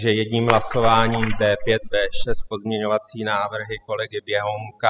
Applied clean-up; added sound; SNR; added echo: classical method spectral subtraction.